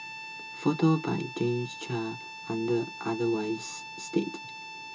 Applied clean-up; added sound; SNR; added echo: none; Harmonica; 11 dB; reverberation time 0.2 s.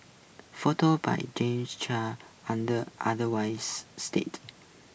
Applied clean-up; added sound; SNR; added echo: none; none; none; none.